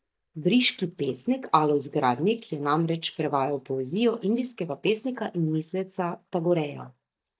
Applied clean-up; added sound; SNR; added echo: neural mask model DeepFilterNet 3.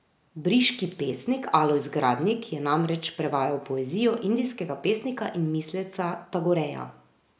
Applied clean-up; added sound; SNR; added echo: none; none; none; none.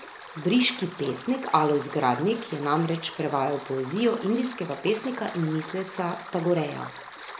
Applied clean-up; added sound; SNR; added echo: none; Stream; 15 dB; none.